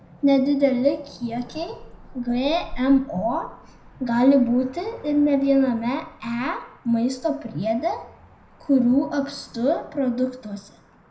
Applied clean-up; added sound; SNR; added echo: none; Cricket / Motor vehicle (road); 20 dB; reverberation time 0.4 s.